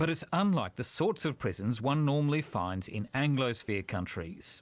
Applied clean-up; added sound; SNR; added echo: none; none; none; none.